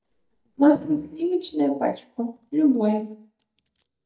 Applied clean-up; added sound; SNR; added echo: neural mask model DeepFilterNet 3.